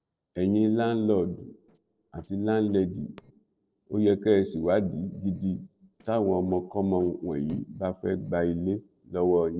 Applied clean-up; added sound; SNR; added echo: neural separator model SepFormer DNS4.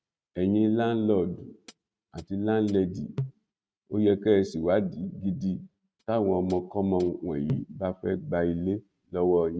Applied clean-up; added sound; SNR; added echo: neural mask model RNNoise.